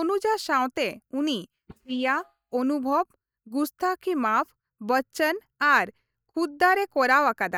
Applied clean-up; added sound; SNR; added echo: neural mask model DeepFilterNet 3.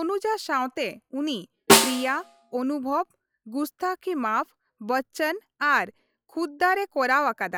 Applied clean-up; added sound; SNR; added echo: classical method log-MMSE.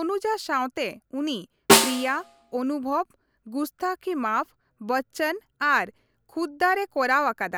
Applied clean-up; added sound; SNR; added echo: none; Snare drum; -1 dB; none.